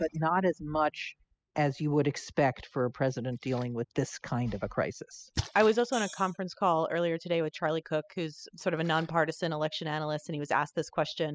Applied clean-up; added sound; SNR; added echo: classical method spectral subtraction.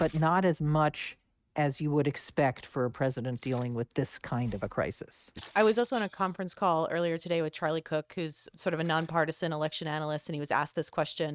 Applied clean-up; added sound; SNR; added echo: neural mask model RNNoise.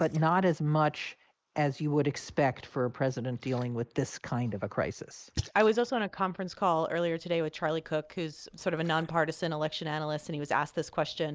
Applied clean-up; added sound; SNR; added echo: neural mask model Resemble Enhance denoiser.